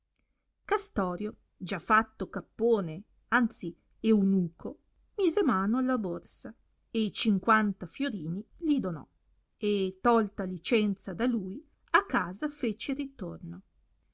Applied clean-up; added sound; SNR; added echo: none; none; none; none.